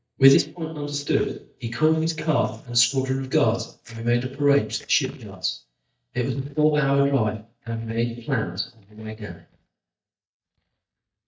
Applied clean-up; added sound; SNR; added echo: neural mask model DeepFilterNet 3.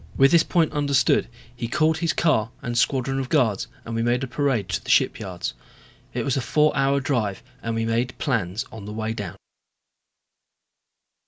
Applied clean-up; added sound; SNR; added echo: none; none; none; none.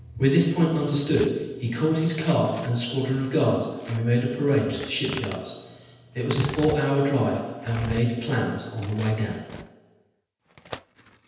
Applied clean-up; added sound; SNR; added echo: none; Tearing; 15 dB; reverberation time 1.1 s.